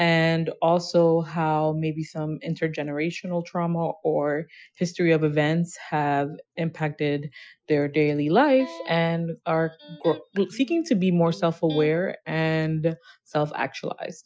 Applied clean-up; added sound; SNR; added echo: classical method Wiener filter.